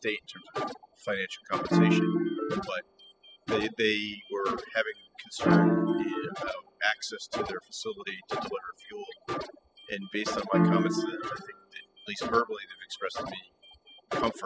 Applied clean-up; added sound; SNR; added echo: classical method spectral subtraction.